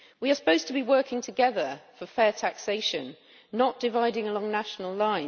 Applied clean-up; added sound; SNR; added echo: none; none; none; none.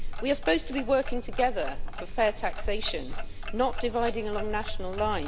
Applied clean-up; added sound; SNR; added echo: none; Clock; 1 dB; none.